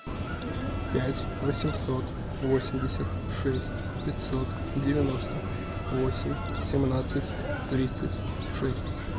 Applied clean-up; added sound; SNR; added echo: none; Insect; 17 dB; none.